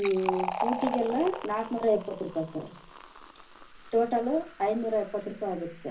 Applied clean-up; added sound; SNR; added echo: none; Fill (with liquid); 8 dB; reverberation time 0.5 s.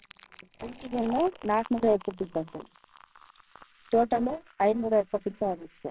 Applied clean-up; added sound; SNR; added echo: neural separator model SepFormer WHAMR!.